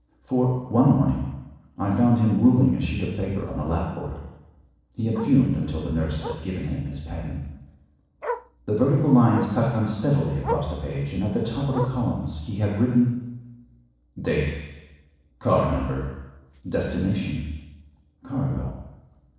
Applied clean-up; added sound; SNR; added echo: neural separator model SepFormer DNS4.